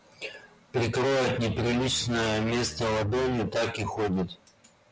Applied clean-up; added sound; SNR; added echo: none; Bowed string instrument; 16 dB; none.